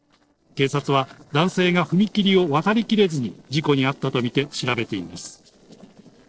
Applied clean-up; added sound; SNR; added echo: neural separator model SepFormer DNS4.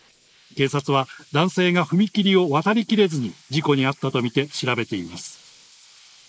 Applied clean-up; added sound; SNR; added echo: neural mask model Resemble Enhance denoiser.